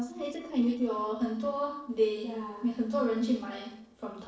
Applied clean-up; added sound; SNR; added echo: neural separator model SepFormer DNS4.